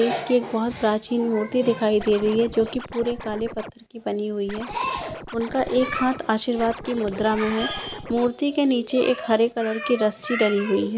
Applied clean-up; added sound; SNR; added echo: none; Scratching (performance technique); 14 dB; none.